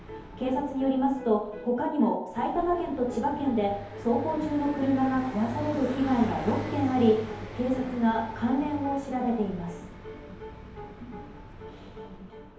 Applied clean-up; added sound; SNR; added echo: none; Car passing by; 13 dB; reverberation time 2.2 s.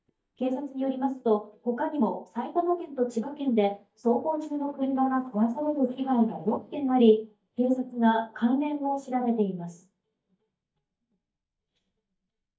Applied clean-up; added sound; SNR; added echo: neural mask model DeepFilterNet 3.